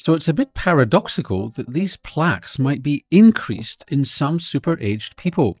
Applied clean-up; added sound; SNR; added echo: neural mask model DeepFilterNet 3.